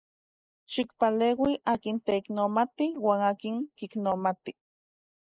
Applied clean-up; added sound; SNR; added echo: neural mask model Resemble Enhance denoiser.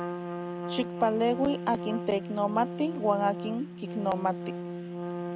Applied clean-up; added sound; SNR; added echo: none; Trumpet; 6 dB; none.